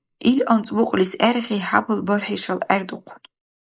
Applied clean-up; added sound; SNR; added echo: neural mask model Resemble Enhance denoiser.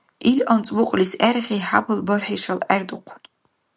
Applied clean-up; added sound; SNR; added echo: none; none; none; none.